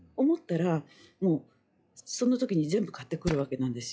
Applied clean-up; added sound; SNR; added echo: classical method log-MMSE.